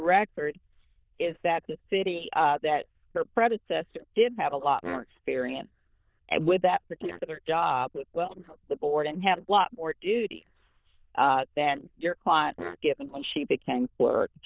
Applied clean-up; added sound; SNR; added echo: neural diffusion model UNIVERSE++.